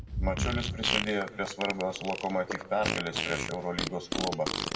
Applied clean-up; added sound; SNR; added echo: none; Fart; 1 dB; reverberation time 1.2 s.